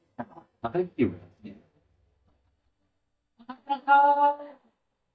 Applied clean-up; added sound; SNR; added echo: neural mask model DeepFilterNet 3.